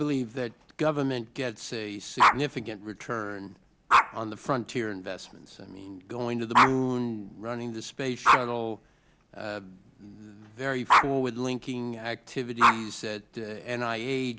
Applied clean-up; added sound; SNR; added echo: none; Dog; -2 dB; none.